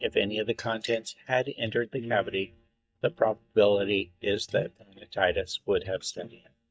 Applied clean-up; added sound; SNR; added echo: neural mask model DeepFilterNet 3.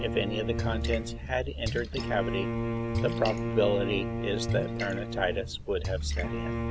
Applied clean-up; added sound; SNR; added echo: none; Splash, splatter + Bowed string instrument; 0 dB; none.